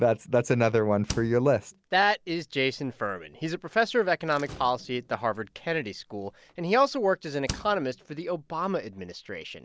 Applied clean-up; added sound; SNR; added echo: none; Slam; 19 dB; none.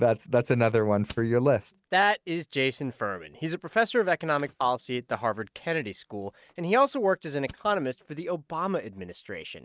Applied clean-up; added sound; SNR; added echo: neural mask model RNNoise.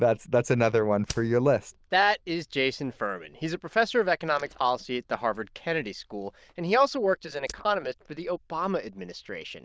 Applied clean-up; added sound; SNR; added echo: neural diffusion model UNIVERSE++.